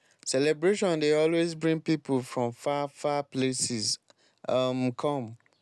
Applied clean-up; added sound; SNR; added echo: none; none; none; none.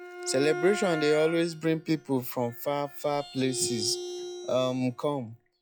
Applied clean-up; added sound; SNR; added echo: classical method log-MMSE.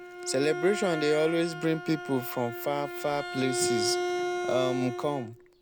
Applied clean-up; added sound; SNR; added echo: none; Bowed string instrument; 4 dB; none.